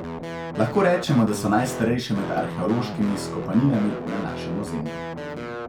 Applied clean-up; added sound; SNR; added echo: none; Guitar; 7 dB; none.